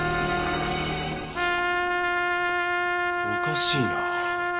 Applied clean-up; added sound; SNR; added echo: none; Trumpet; -5 dB; none.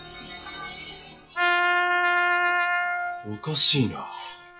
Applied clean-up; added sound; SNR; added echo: classical method log-MMSE.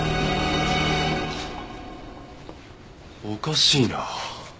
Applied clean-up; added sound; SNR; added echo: none; none; none; none.